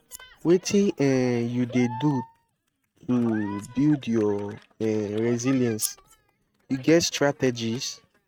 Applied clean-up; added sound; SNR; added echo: neural mask model RNNoise.